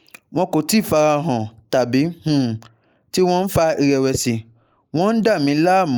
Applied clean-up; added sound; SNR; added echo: neural mask model Resemble Enhance denoiser.